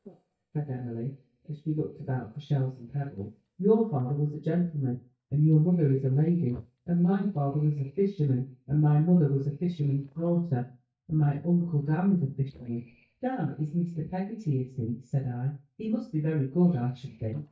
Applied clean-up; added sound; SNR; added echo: neural mask model DeepFilterNet 3.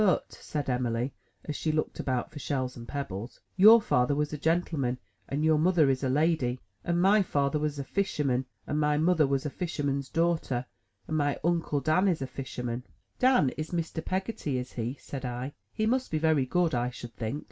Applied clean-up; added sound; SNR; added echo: none; none; none; none.